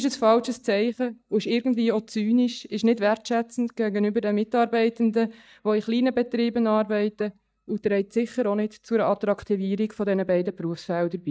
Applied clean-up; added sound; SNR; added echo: neural mask model DeepFilterNet 3.